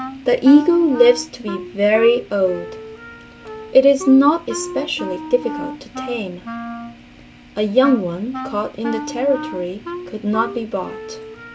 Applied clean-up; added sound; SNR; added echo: none; Wind instrument, woodwind instrument; 12 dB; none.